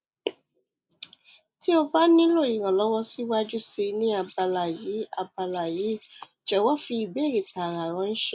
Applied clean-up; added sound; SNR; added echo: neural mask model Resemble Enhance denoiser.